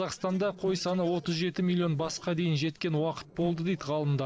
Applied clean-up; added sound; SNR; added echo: neural separator model SepFormer DNS4.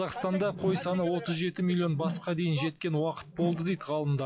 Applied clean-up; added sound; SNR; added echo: classical method log-MMSE.